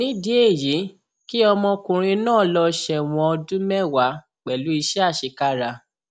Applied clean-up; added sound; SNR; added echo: none; none; none; none.